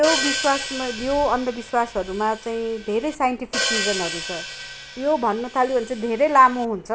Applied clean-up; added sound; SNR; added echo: none; Hi-hat; 7 dB; none.